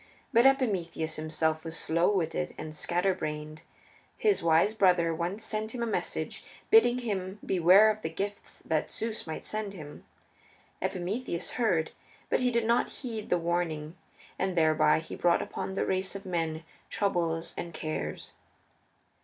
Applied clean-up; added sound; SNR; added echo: none; none; none; none.